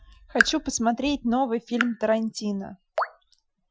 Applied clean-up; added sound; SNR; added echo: classical method Wiener filter.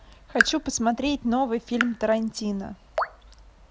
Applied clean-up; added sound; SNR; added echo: none; Raindrop / Drip; 5 dB; none.